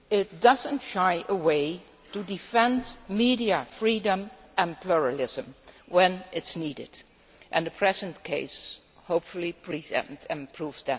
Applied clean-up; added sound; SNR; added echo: none; none; none; none.